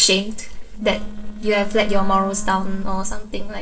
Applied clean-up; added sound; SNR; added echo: neural separator model SepFormer DNS4.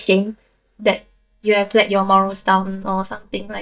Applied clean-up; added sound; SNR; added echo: neural mask model DeepFilterNet 3.